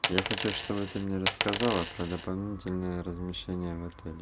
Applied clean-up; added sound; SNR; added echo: none; Coin (dropping); -3 dB; none.